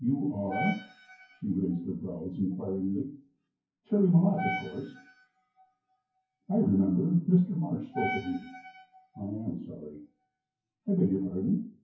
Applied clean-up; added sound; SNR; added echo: classical method WPE with log-MMSE.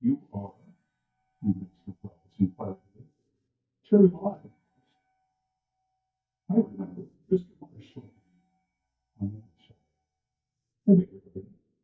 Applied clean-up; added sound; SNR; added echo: neural mask model DeepFilterNet 3.